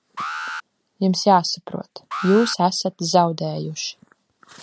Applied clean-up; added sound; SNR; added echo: none; Alarm; 12 dB; none.